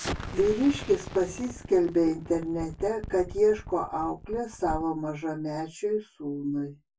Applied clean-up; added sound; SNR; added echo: none; Explosion; 13 dB; reverberation time 0.1 s.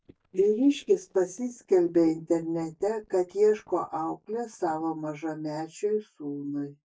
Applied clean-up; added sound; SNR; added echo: neural mask model DeepFilterNet 3.